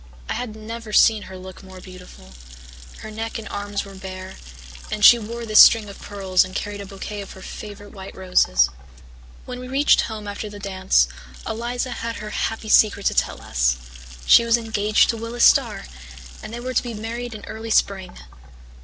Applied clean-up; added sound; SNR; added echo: none; Sink (filling or washing) / Water tap, faucet / Splash, splatter; 19 dB; none.